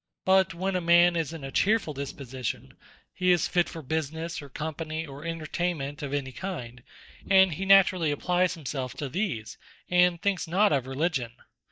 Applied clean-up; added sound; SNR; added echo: neural mask model DeepFilterNet 3.